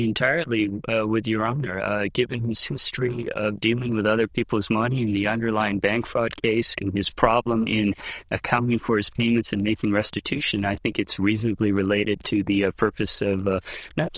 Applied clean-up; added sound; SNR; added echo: neural diffusion model UNIVERSE++.